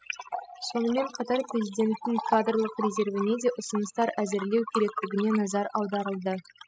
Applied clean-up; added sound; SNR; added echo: classical method spectral subtraction.